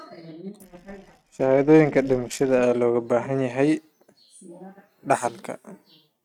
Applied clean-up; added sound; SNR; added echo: neural mask model RNNoise.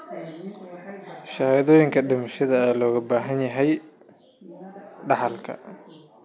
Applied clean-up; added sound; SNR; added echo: none; none; none; none.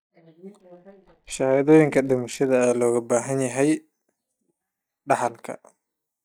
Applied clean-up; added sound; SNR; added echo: neural mask model DeepFilterNet 3.